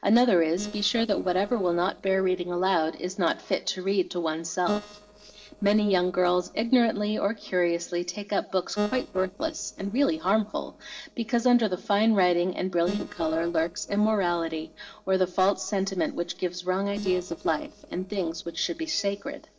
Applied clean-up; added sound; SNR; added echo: neural separator model SepFormer DNS4.